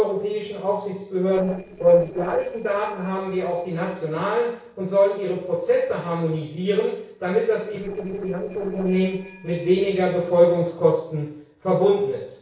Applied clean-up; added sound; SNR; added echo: neural separator model SepFormer DNS4.